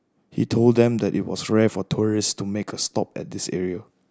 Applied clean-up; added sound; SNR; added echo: none; none; none; none.